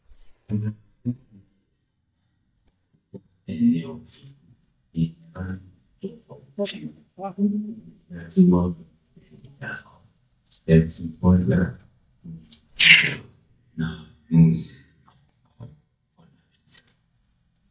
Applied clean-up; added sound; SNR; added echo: neural mask model DeepFilterNet 3.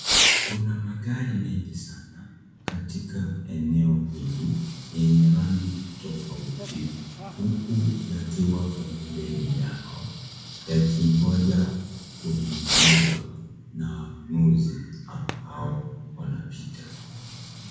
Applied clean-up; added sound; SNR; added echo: none; Fireworks; 6 dB; reverberation time 1.1 s.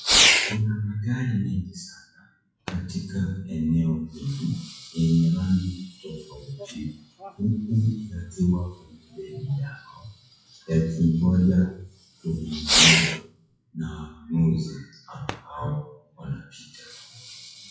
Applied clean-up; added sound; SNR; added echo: classical method WPE with log-MMSE.